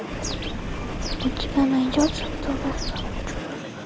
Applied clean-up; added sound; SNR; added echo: none; Bird + Train; 2 dB; none.